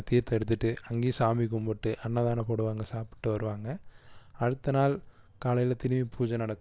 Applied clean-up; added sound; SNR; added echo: none; none; none; none.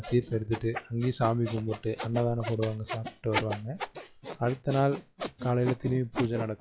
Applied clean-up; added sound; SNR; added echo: classical method log-MMSE.